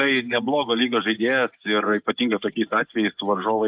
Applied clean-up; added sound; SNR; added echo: neural mask model Resemble Enhance denoiser.